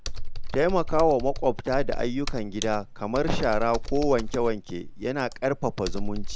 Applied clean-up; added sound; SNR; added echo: none; Computer keyboard; 2 dB; none.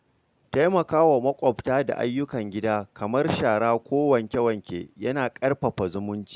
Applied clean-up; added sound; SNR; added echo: none; none; none; none.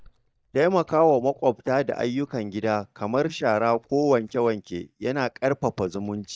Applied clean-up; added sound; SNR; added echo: neural mask model DeepFilterNet 3.